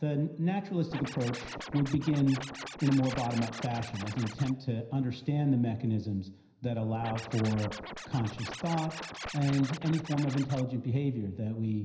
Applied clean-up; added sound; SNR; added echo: none; Scratching (performance technique); 11 dB; reverberation time 0.9 s.